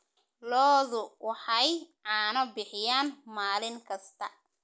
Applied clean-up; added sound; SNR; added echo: none; none; none; none.